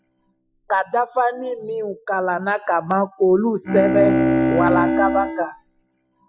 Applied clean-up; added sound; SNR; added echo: classical method Wiener filter.